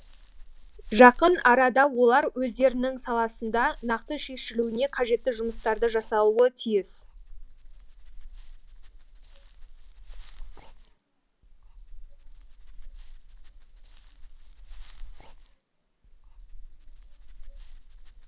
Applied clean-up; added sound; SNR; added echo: none; Dog; 15 dB; none.